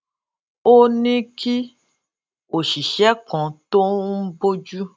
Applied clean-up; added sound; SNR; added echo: none; none; none; none.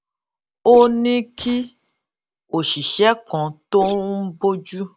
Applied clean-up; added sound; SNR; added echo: none; Whoosh, swoosh, swish; 20 dB; none.